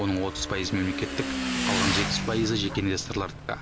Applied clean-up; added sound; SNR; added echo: none; Motorcycle / Engine; 2 dB; none.